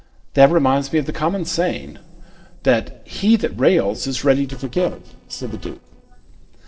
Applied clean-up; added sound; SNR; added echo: neural separator model SepFormer DNS4.